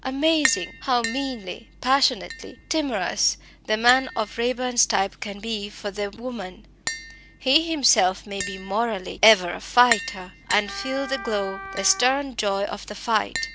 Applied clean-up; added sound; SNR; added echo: none; Wind instrument, woodwind instrument + Tap; 11 dB; none.